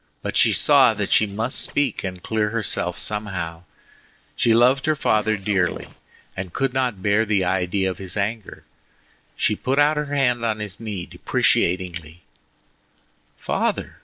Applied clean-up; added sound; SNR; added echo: neural separator model SepFormer DNS4.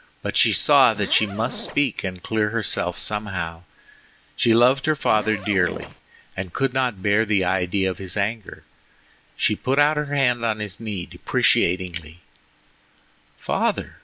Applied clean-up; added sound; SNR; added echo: none; Zipper (clothing); 14 dB; none.